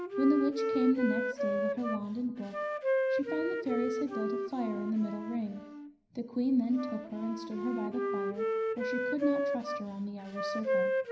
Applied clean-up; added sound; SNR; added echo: none; Wind instrument, woodwind instrument; 1 dB; reverberation time 0.9 s.